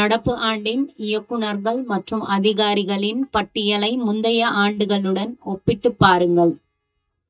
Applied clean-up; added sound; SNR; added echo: neural mask model DeepFilterNet 3.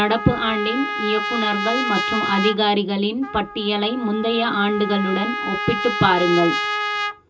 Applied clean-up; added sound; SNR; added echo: none; Trumpet; 4 dB; reverberation time 0.2 s.